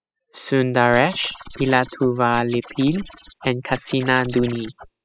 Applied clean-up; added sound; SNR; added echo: classical method spectral subtraction.